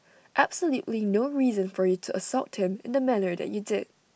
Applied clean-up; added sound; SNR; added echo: none; none; none; none.